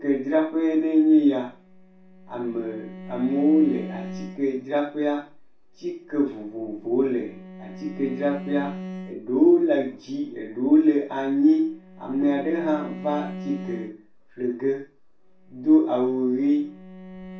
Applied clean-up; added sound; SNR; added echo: none; Bowed string instrument; 16 dB; reverberation time 0.4 s.